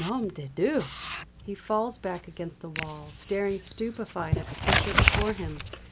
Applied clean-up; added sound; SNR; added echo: none; Writing; -1 dB; none.